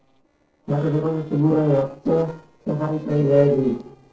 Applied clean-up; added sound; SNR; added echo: neural separator model SepFormer DNS4.